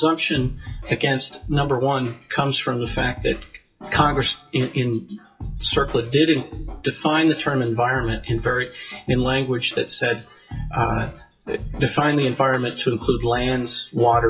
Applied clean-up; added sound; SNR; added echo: classical method WPE with log-MMSE.